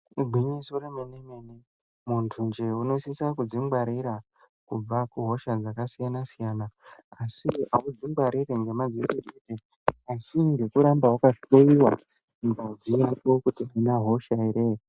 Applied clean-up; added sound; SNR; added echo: none; none; none; none.